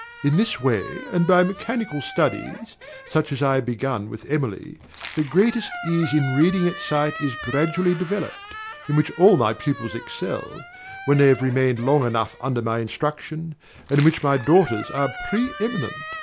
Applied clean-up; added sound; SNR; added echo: none; Squeak; 14 dB; none.